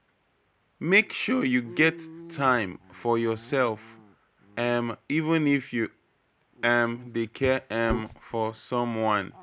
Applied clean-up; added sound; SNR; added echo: none; Dog; 17 dB; none.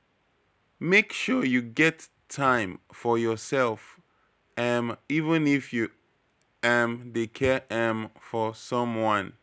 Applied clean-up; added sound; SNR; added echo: none; none; none; none.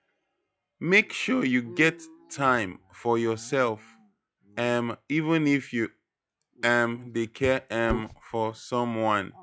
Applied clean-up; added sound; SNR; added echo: classical method log-MMSE.